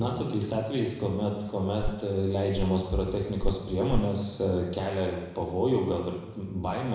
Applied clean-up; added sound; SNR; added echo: none; Walk, footsteps; 5 dB; reverberation time 1.0 s.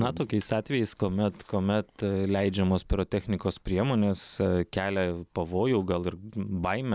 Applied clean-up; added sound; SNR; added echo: none; none; none; none.